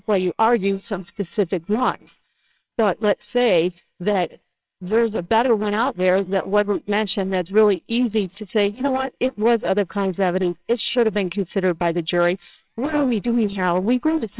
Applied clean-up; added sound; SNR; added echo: neural separator model SepFormer WHAMR!.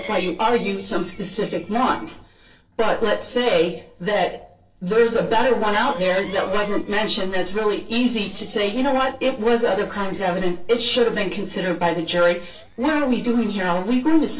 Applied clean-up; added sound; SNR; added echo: neural separator model SepFormer DNS4.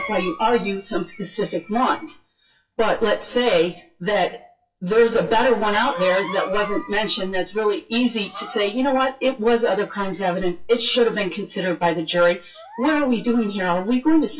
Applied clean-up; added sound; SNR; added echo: classical method WPE with log-MMSE.